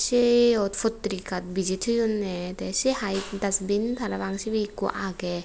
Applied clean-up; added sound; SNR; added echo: none; none; none; none.